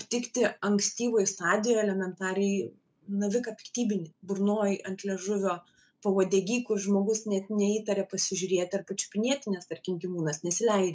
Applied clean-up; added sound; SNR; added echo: none; none; none; none.